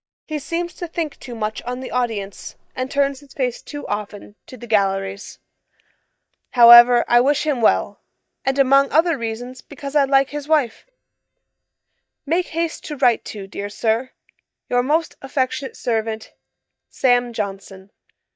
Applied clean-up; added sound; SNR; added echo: neural mask model DeepFilterNet 3.